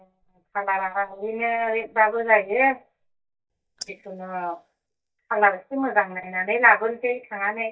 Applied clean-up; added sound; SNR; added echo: neural mask model DeepFilterNet 3.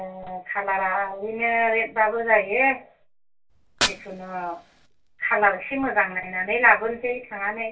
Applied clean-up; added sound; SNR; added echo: none; Fire; 14 dB; reverberation time 0.2 s.